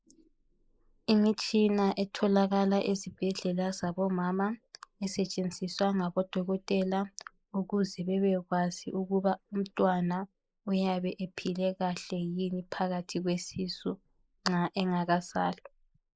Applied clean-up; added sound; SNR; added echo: neural mask model Resemble Enhance denoiser.